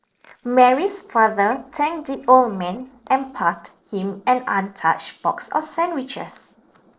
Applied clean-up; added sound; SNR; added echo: neural separator model SepFormer DNS4.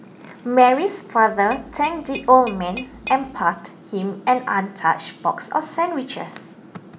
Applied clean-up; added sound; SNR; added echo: none; Tap / Glass; 16 dB; none.